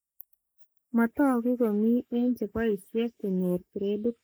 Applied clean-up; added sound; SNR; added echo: neural mask model Resemble Enhance denoiser.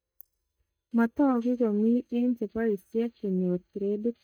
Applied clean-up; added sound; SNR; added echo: neural mask model DeepFilterNet 3.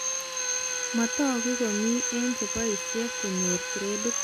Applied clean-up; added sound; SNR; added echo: none; Drill; 1 dB; none.